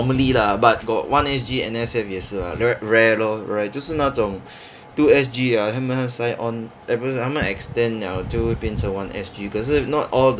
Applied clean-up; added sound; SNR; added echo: none; none; none; none.